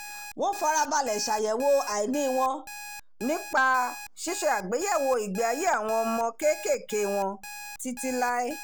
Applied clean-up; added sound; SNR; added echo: none; Alarm; 14 dB; none.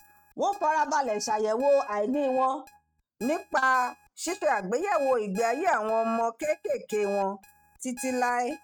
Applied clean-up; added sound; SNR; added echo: neural mask model RNNoise.